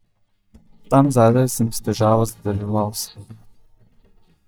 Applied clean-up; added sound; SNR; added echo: neural mask model DeepFilterNet 3.